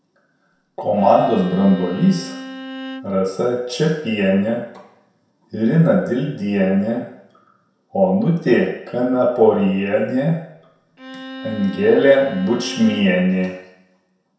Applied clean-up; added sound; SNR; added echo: none; Bowed string instrument; 15 dB; reverberation time 0.7 s.